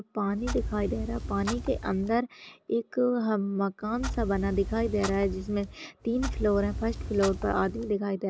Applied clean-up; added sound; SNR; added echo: none; Clock; 7 dB; none.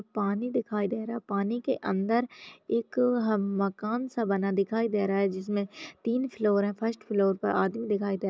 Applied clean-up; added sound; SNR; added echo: none; none; none; none.